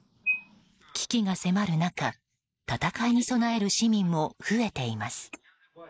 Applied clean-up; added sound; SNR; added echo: neural mask model Resemble Enhance denoiser.